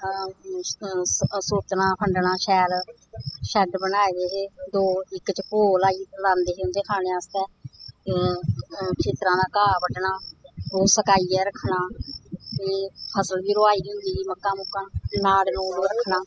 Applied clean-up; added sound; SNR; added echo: classical method spectral subtraction.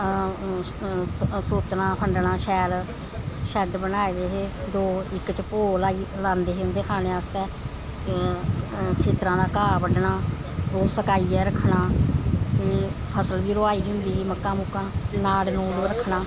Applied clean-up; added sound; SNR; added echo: none; Water; 11 dB; none.